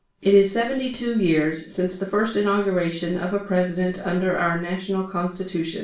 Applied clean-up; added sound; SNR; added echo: none; none; none; reverberation time 0.3 s.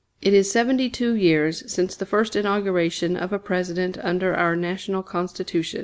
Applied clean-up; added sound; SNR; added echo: none; none; none; none.